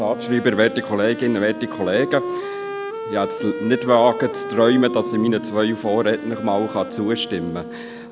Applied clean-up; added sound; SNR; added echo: none; Wind instrument, woodwind instrument; 9 dB; none.